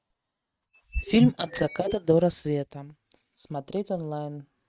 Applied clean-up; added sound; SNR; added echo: neural mask model RNNoise.